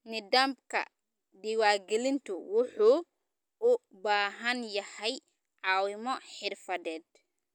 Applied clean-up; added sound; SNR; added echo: none; none; none; none.